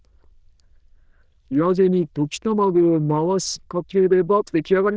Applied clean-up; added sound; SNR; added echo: neural diffusion model UNIVERSE++.